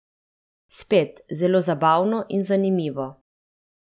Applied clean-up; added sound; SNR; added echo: none; none; none; none.